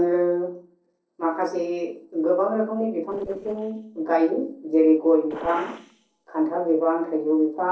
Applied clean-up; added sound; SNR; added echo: neural separator model SepFormer DNS4.